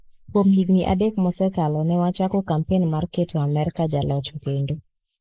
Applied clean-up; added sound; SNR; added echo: neural mask model Resemble Enhance denoiser.